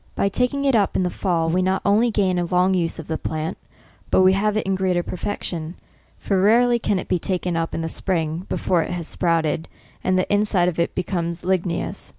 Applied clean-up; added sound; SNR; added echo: none; none; none; none.